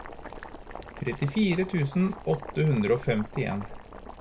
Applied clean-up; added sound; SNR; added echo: none; Boiling; 13 dB; none.